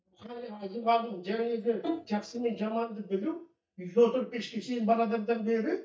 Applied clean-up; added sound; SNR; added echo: neural mask model DeepFilterNet 3.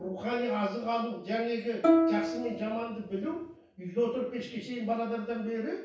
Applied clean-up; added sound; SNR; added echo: none; Plucked string instrument; -4 dB; reverberation time 0.7 s.